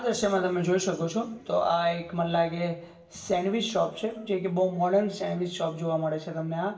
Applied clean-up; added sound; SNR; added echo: none; none; none; reverberation time 0.8 s.